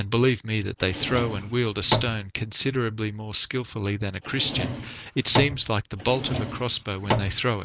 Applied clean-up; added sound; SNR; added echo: none; Drawer open or close; 4 dB; none.